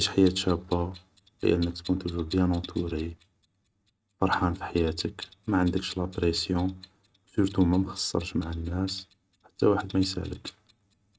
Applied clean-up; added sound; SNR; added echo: neural mask model RNNoise.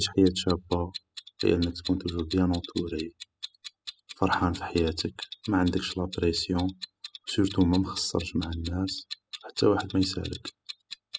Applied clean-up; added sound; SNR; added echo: classical method spectral subtraction.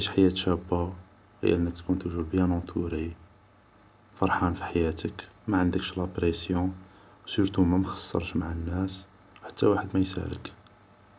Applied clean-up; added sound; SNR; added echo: none; none; none; none.